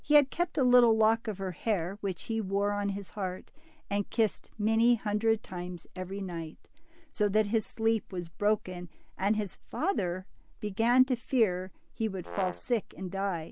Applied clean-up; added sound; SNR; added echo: none; Brass instrument; 11 dB; none.